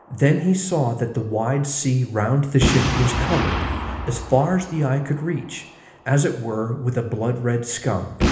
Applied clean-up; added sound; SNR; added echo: none; Boom; 6 dB; reverberation time 1.0 s.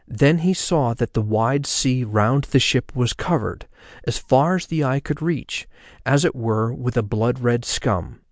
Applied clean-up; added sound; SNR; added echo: none; none; none; none.